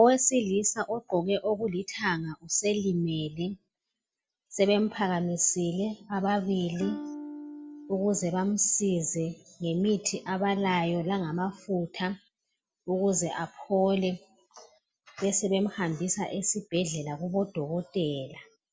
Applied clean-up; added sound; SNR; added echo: none; Electric guitar / Strum; 12 dB; none.